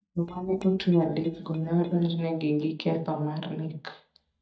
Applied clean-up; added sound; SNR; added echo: neural mask model DeepFilterNet 3.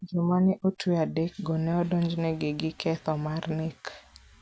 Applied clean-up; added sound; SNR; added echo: none; none; none; none.